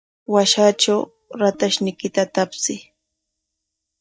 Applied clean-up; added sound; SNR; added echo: neural mask model DeepFilterNet 3.